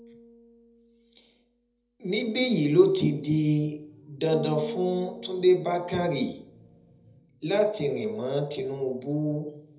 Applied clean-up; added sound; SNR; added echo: none; Bass guitar; 19 dB; reverberation time 0.8 s.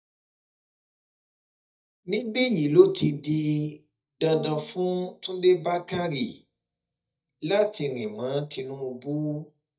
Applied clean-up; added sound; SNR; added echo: neural mask model DeepFilterNet 3.